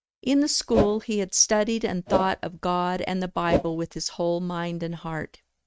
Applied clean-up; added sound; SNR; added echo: neural mask model RNNoise.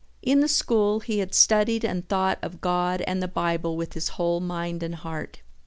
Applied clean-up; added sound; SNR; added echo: none; none; none; none.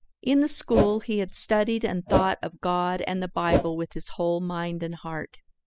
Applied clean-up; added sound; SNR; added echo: classical method spectral subtraction.